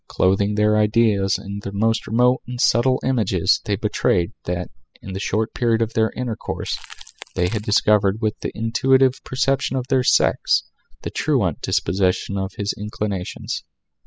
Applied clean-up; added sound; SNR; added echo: classical method spectral subtraction.